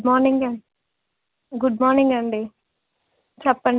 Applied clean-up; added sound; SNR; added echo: none; none; none; none.